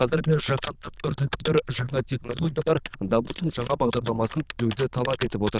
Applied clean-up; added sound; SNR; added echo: neural diffusion model UNIVERSE++.